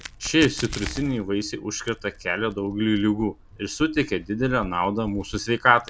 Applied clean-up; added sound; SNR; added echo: none; Crack; 15 dB; none.